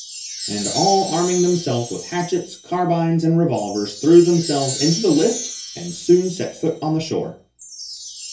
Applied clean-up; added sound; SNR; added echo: none; Wind chime; 11 dB; reverberation time 0.3 s.